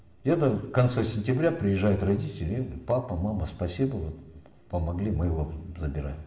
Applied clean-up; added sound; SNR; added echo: none; none; none; reverberation time 0.9 s.